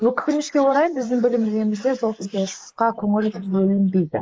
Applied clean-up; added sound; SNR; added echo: neural mask model Resemble Enhance denoiser.